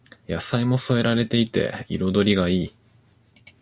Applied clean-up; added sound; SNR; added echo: none; none; none; none.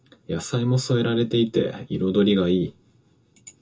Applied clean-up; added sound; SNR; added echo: none; none; none; reverberation time 0.2 s.